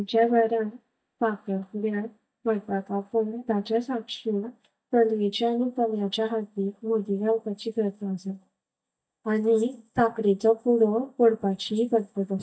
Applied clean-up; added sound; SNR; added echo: neural mask model DeepFilterNet 3.